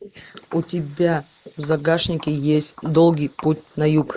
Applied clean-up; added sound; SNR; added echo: neural mask model Resemble Enhance denoiser.